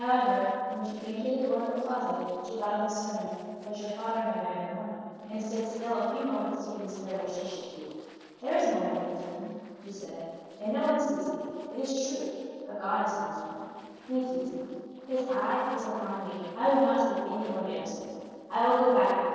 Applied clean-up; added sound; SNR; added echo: neural separator model SepFormer DNS4.